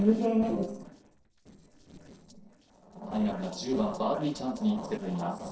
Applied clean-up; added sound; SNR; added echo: neural separator model SepFormer DNS4.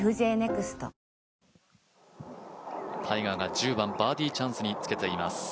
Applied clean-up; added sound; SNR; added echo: none; none; none; none.